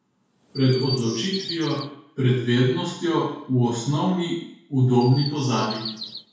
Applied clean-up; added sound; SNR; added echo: none; Chirp, tweet; 15 dB; reverberation time 0.6 s.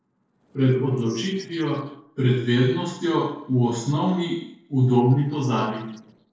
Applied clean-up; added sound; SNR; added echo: neural separator model SepFormer DNS4.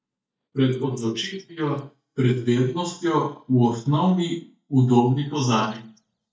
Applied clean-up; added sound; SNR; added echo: neural mask model DeepFilterNet 3.